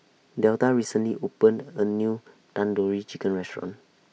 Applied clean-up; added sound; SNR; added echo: none; none; none; none.